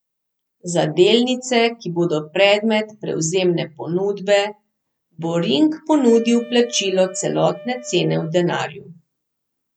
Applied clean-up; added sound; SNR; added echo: none; Wind instrument, woodwind instrument; 19 dB; none.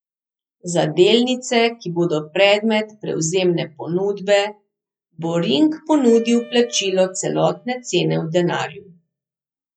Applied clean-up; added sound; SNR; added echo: classical method log-MMSE.